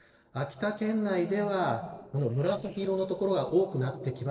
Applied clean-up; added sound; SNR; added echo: neural separator model SepFormer DNS4.